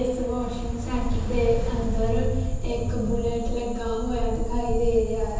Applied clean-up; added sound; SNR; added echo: none; Ocean; -1 dB; reverberation time 1.1 s.